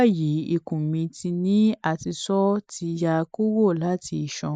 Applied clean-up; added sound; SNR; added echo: neural mask model Resemble Enhance denoiser.